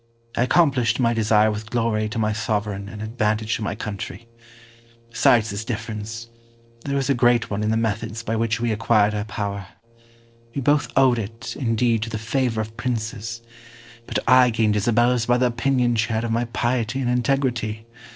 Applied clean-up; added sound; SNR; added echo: neural separator model SepFormer DNS4.